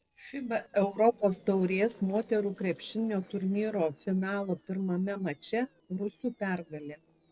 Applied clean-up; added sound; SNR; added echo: neural separator model SepFormer DNS4.